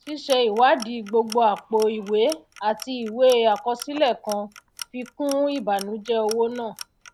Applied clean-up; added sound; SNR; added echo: none; Clock; 19 dB; none.